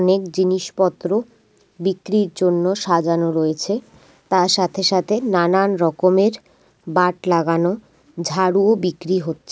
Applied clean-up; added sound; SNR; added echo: none; none; none; none.